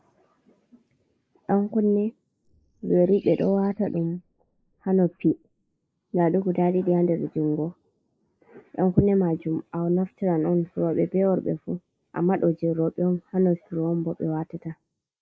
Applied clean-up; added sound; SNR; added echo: neural mask model Resemble Enhance denoiser.